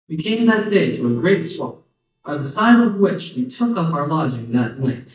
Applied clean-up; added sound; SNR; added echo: neural mask model DeepFilterNet 3.